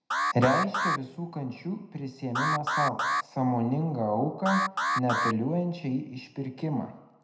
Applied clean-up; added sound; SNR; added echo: none; Alarm; 1 dB; reverberation time 0.7 s.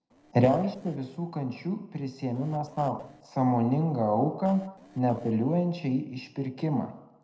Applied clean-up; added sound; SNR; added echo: neural separator model SepFormer DNS4.